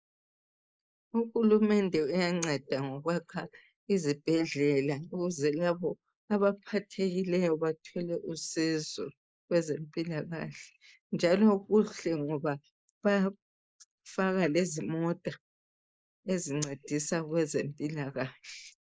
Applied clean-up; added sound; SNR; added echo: neural mask model Resemble Enhance denoiser.